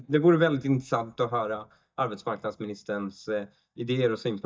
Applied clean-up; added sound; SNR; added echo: neural mask model DeepFilterNet 3.